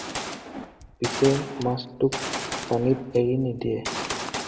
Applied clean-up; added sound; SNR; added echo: none; Gunshot, gunfire; 7 dB; reverberation time 1.5 s.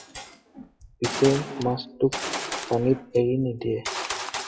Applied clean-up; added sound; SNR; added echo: classical method WPE with log-MMSE.